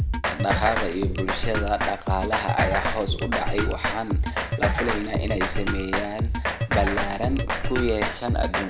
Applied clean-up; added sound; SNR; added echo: none; Drum kit; -2 dB; none.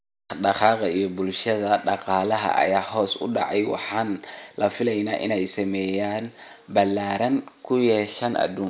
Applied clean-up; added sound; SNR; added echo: none; none; none; none.